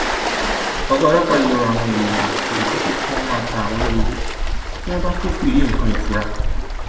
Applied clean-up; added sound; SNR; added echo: none; Waves, surf; -1 dB; reverberation time 1.3 s.